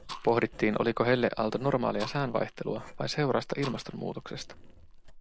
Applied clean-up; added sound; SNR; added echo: none; Fire + Writing; 15 dB; none.